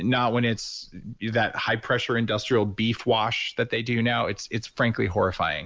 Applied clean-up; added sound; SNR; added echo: none; none; none; none.